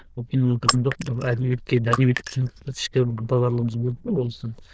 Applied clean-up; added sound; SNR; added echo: neural diffusion model UNIVERSE++.